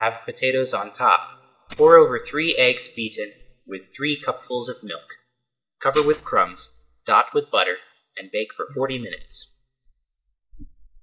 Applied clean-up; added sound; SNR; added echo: neural mask model DeepFilterNet 3.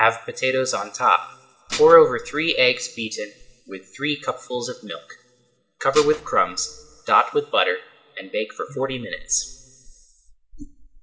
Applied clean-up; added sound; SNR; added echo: none; Dishes, pots, and pans; 13 dB; reverberation time 2.5 s.